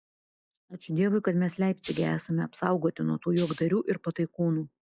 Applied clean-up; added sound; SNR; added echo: classical method log-MMSE.